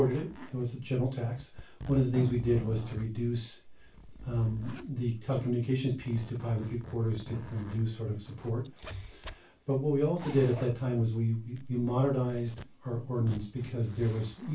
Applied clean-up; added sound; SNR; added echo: none; Zipper (clothing); 16 dB; reverberation time 0.2 s.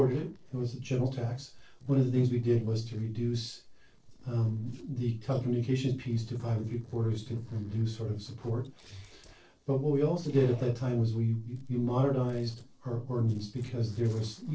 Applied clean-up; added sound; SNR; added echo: neural separator model SepFormer DNS4.